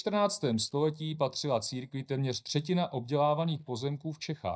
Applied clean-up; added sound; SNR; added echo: neural mask model DeepFilterNet 3.